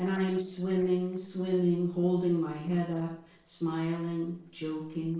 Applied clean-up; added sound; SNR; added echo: neural separator model SepFormer DNS4.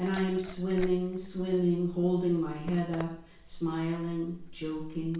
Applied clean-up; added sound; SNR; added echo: none; Liquid; 13 dB; reverberation time 0.7 s.